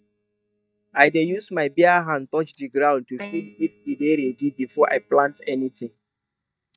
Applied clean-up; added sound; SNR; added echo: neural mask model DeepFilterNet 3.